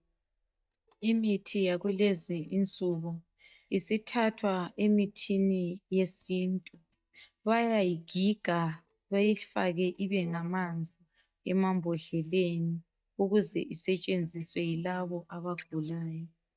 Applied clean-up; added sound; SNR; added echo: neural mask model DeepFilterNet 3.